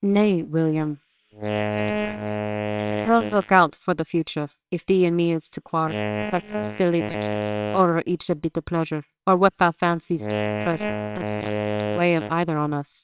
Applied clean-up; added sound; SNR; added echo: neural separator model SepFormer WHAMR!.